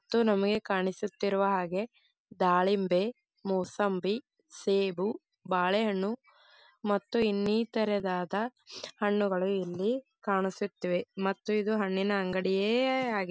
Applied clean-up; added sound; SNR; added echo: none; none; none; none.